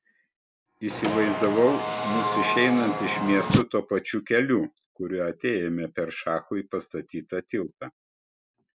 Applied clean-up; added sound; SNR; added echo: none; Car; 1 dB; none.